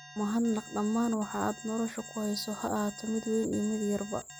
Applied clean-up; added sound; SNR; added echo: none; Alarm; 18 dB; none.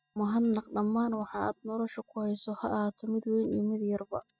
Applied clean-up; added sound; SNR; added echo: classical method spectral subtraction.